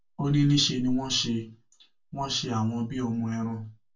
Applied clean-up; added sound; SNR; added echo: none; none; none; reverberation time 0.2 s.